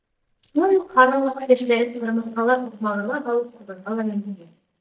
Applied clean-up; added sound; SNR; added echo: neural mask model DeepFilterNet 3.